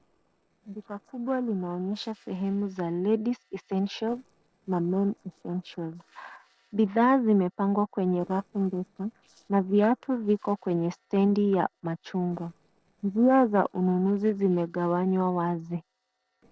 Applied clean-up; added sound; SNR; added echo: neural separator model SepFormer DNS4.